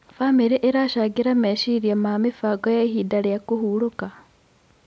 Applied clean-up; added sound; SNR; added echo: none; none; none; none.